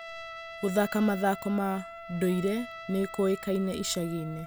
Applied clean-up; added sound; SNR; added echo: none; Trumpet; 13 dB; none.